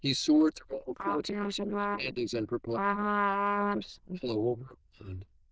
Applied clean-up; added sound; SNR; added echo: neural diffusion model UNIVERSE++.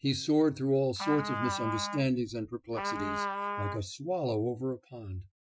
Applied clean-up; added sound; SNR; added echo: classical method Wiener filter.